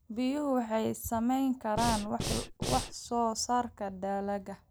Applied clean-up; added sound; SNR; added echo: none; Breathing; 3 dB; none.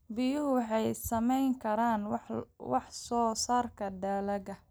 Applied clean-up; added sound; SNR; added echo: none; none; none; none.